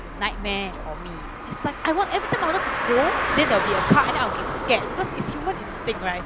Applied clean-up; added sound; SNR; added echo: none; Car; 2 dB; none.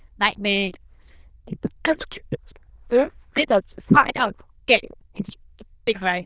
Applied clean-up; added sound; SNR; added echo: neural diffusion model UNIVERSE++.